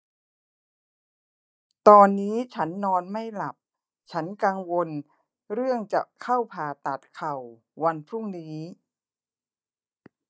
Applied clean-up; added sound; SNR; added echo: neural mask model DeepFilterNet 3.